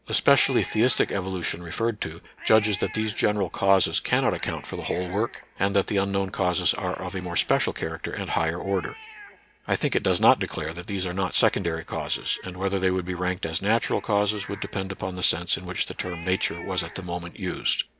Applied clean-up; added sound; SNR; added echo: none; Cat; 19 dB; none.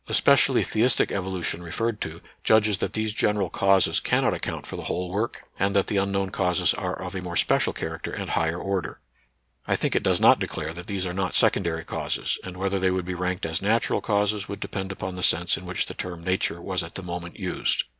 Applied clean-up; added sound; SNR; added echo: none; none; none; none.